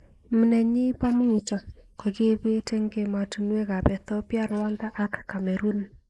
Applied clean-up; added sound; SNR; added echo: neural mask model Resemble Enhance denoiser.